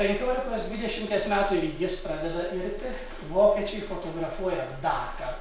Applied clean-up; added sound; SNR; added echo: none; none; none; none.